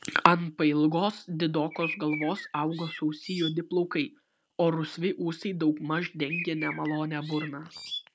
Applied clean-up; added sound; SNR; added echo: none; Bird; 10 dB; none.